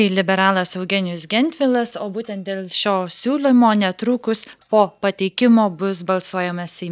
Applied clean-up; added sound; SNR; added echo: neural mask model DeepFilterNet 3.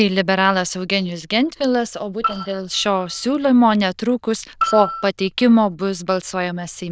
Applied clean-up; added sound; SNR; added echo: neural diffusion model UNIVERSE++.